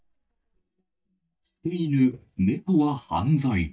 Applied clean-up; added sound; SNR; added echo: neural mask model DeepFilterNet 3.